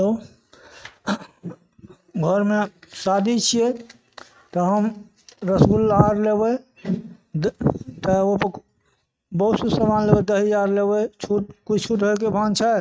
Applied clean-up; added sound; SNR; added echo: neural mask model RNNoise.